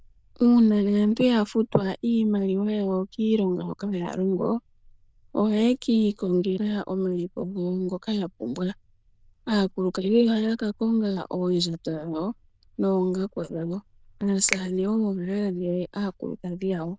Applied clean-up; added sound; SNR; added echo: neural diffusion model UNIVERSE++.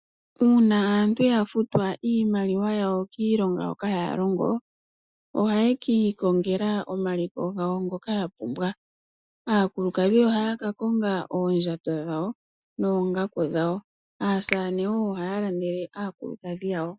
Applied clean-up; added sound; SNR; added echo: classical method Wiener filter.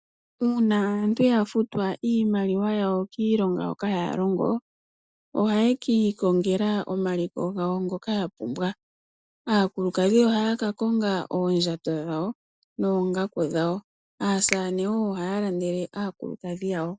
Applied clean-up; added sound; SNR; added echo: neural mask model DeepFilterNet 3.